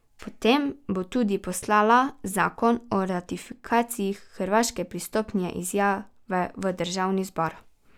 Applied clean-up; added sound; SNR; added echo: none; none; none; none.